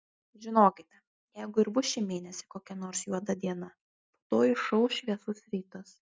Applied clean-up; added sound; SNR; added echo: none; none; none; none.